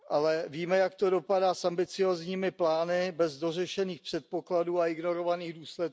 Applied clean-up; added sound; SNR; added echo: none; none; none; none.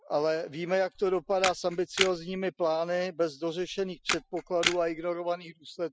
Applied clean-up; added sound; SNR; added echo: classical method spectral subtraction.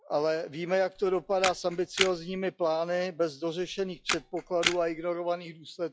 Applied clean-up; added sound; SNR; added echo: classical method log-MMSE.